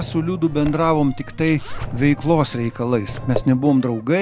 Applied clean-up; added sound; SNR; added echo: none; Drum + Zipper (clothing); 11 dB; none.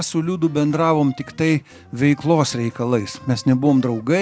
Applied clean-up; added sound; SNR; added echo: none; none; none; none.